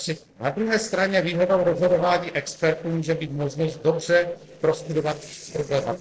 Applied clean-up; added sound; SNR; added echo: neural separator model SepFormer DNS4.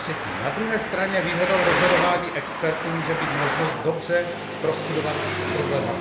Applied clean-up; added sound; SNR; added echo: none; Traffic noise, roadway noise; 1 dB; reverberation time 0.8 s.